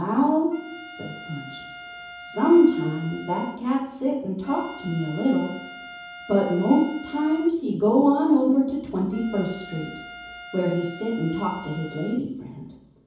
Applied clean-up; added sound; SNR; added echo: none; Trumpet; 18 dB; reverberation time 0.9 s.